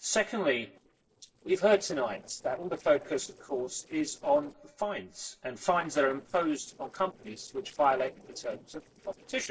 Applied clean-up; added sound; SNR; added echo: neural separator model SepFormer DNS4.